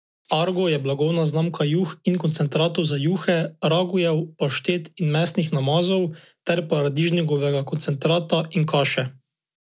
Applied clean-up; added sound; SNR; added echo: none; none; none; none.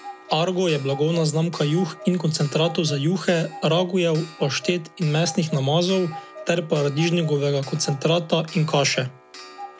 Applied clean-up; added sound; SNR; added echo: none; Clock; 17 dB; none.